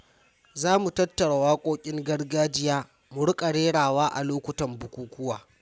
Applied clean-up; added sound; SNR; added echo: none; none; none; none.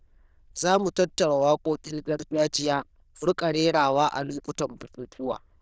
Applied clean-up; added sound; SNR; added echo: neural diffusion model UNIVERSE++.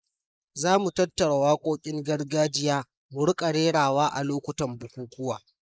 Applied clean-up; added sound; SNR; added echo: neural mask model Resemble Enhance denoiser.